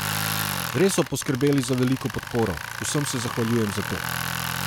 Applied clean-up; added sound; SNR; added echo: none; Tools; 5 dB; none.